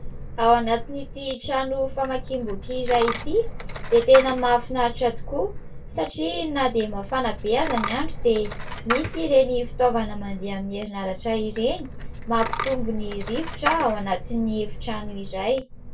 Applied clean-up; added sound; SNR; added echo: none; Coin (dropping); 6 dB; reverberation time 0.2 s.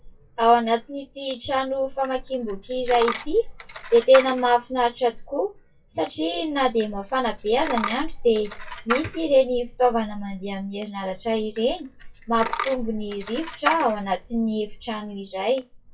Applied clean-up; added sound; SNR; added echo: classical method WPE with log-MMSE.